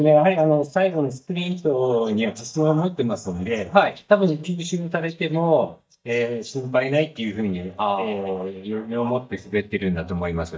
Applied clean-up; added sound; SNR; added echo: neural mask model DeepFilterNet 3.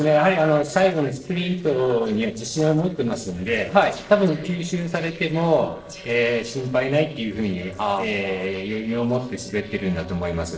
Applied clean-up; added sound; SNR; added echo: neural separator model SepFormer DNS4.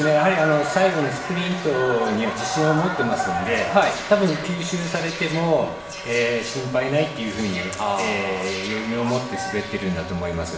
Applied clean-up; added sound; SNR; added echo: none; Wind instrument, woodwind instrument; 16 dB; reverberation time 0.9 s.